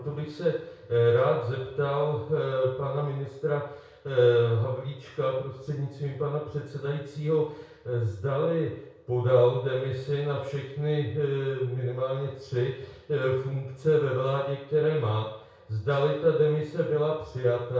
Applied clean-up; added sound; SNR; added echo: none; none; none; reverberation time 0.6 s.